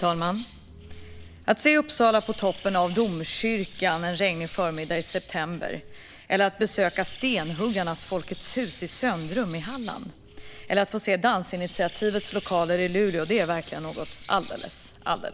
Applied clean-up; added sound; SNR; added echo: none; Bird; 14 dB; none.